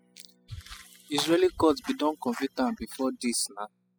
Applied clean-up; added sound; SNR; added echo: classical method spectral subtraction.